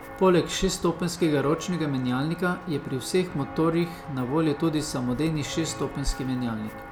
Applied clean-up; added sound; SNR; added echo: none; Walk, footsteps; 12 dB; none.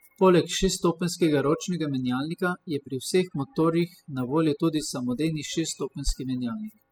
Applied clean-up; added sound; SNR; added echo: classical method spectral subtraction.